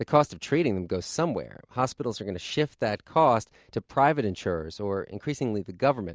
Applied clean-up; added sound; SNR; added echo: none; none; none; none.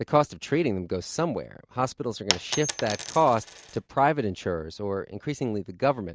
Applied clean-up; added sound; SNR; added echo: none; Coin (dropping); 6 dB; none.